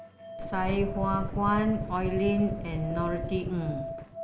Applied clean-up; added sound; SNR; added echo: none; Musical instrument + Engine starting / Car; 4 dB; none.